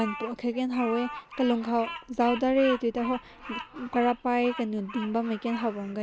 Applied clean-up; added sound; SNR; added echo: none; Bird vocalization, bird call, bird song; 12 dB; none.